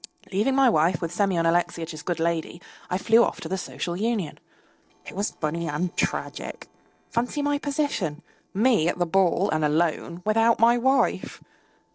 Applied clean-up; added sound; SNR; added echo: neural separator model SepFormer DNS4.